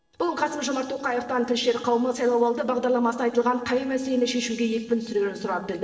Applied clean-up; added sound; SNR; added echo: neural separator model SepFormer DNS4.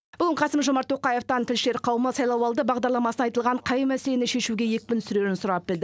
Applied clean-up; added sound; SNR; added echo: none; none; none; none.